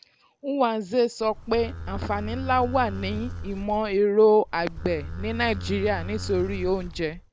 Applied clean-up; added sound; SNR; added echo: none; Livestock, farm animals, working animals; 9 dB; none.